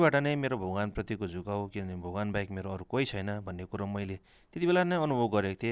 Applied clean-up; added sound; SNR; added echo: none; none; none; none.